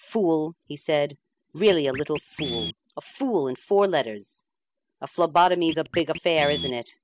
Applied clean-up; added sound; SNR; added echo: none; Scratching (performance technique); 13 dB; none.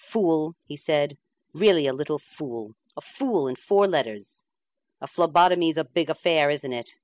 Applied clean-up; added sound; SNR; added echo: none; none; none; none.